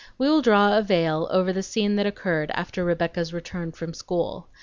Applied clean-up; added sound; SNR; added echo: none; none; none; none.